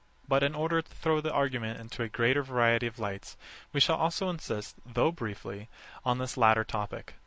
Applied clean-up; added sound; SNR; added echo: none; none; none; none.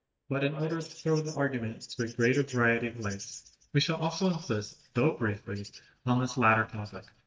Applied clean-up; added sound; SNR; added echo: neural mask model DeepFilterNet 3.